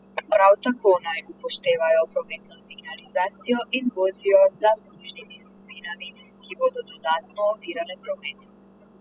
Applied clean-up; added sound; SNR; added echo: classical method spectral subtraction.